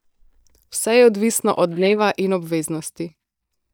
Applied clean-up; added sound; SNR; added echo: neural mask model DeepFilterNet 3.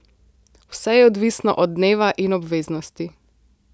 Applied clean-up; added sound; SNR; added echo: none; none; none; none.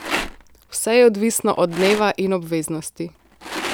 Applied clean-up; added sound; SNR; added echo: none; Rattle; 11 dB; none.